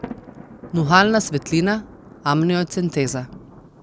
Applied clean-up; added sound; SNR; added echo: none; Thunder; 16 dB; none.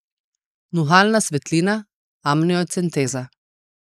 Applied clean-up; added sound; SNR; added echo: neural mask model Resemble Enhance denoiser.